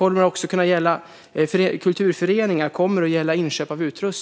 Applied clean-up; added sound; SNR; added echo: none; none; none; none.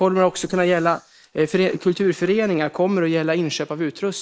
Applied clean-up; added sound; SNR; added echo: neural mask model Resemble Enhance denoiser.